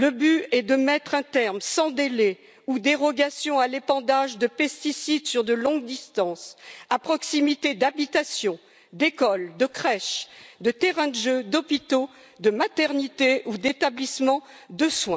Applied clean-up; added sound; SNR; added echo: none; none; none; none.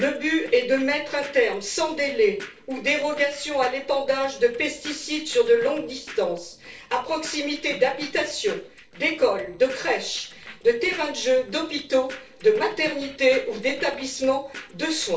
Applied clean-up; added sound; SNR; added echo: neural separator model SepFormer DNS4.